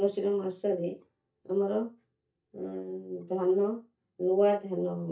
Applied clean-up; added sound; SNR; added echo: neural mask model DeepFilterNet 3.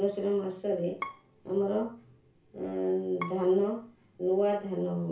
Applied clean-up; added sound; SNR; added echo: none; Bowed string instrument; 16 dB; reverberation time 0.3 s.